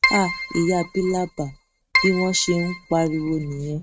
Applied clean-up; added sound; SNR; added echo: neural mask model RNNoise.